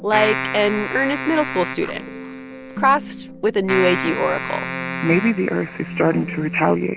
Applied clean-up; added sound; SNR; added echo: none; Keyboard (musical); 8 dB; none.